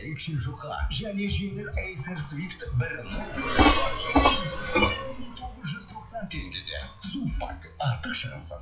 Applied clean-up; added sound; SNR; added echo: classical method WPE with log-MMSE.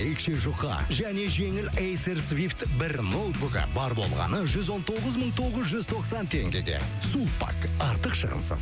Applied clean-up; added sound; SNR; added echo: none; none; none; none.